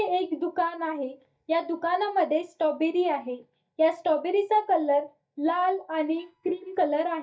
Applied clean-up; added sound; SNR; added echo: neural mask model DeepFilterNet 3.